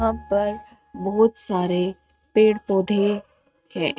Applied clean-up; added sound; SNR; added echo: neural mask model RNNoise.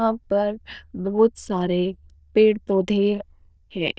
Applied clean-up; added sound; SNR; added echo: neural diffusion model UNIVERSE++.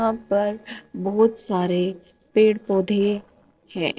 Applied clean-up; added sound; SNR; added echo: neural separator model SepFormer DNS4.